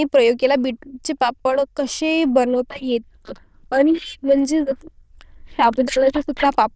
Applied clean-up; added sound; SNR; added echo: neural diffusion model UNIVERSE++.